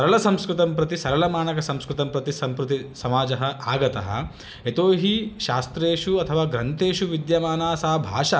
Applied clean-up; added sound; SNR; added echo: none; none; none; none.